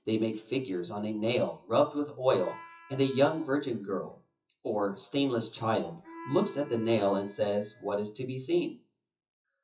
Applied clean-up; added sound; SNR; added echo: classical method WPE with log-MMSE.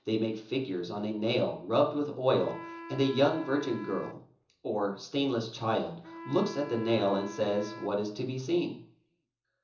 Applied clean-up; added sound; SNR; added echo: none; Wind instrument, woodwind instrument; 16 dB; reverberation time 0.7 s.